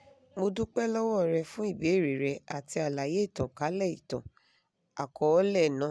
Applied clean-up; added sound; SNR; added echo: none; none; none; none.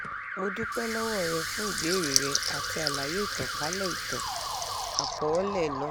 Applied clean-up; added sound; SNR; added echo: none; Water tap, faucet / Liquid + Alarm; -1 dB; none.